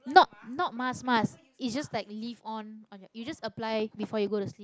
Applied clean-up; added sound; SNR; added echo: none; none; none; none.